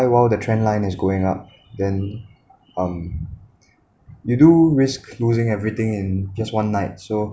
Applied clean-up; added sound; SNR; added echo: none; none; none; none.